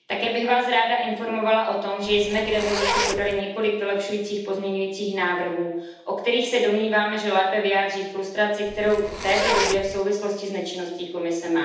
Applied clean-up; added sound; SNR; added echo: none; Zipper (clothing); 4 dB; reverberation time 0.8 s.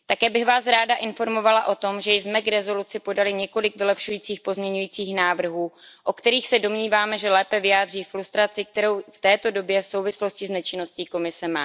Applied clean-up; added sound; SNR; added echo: none; none; none; none.